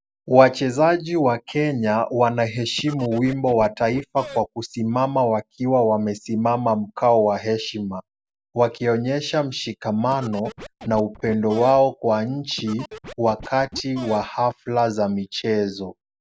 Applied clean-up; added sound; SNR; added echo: none; Scratching (performance technique); 17 dB; none.